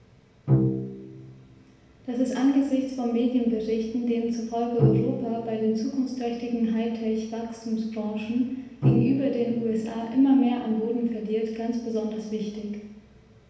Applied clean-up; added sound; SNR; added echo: none; Bowed string instrument; 4 dB; reverberation time 0.9 s.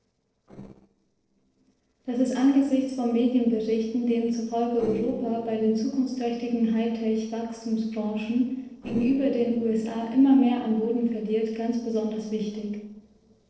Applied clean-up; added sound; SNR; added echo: neural separator model SepFormer DNS4.